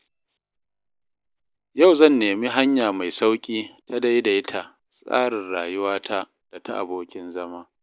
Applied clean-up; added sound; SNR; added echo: none; none; none; none.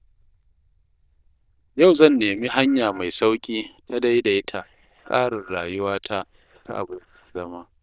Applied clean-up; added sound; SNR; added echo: neural diffusion model UNIVERSE++.